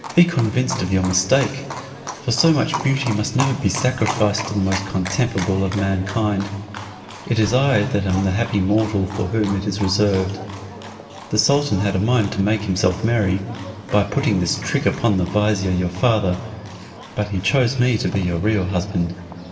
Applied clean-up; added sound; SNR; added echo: none; Livestock, farm animals, working animals; 14 dB; reverberation time 1.7 s.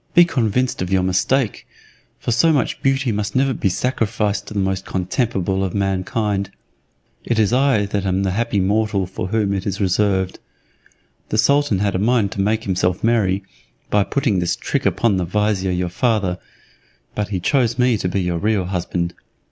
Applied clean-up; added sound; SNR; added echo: none; none; none; none.